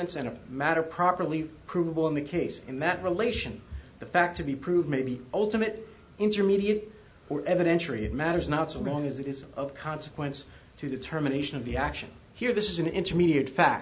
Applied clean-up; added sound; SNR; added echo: none; none; none; none.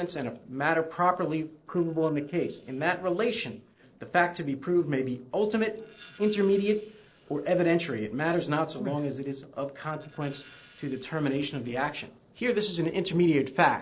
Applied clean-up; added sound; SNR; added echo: neural separator model SepFormer DNS4.